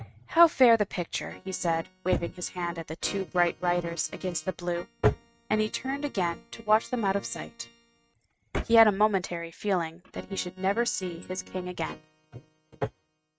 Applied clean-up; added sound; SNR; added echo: neural mask model RNNoise.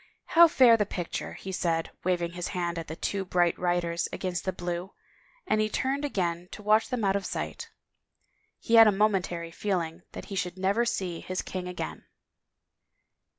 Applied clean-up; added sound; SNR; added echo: none; none; none; none.